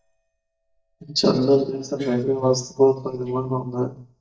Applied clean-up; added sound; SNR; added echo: neural mask model DeepFilterNet 3.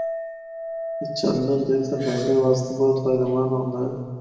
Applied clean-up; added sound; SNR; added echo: none; Chink, clink; 11 dB; reverberation time 1.6 s.